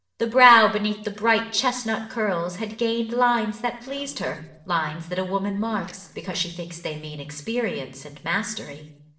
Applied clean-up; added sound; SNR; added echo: neural separator model SepFormer DNS4.